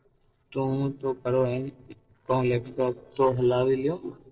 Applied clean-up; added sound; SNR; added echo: neural separator model SepFormer DNS4.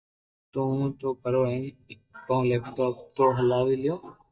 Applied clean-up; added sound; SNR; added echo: neural mask model DeepFilterNet 3.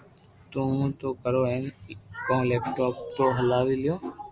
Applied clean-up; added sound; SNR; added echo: none; none; none; none.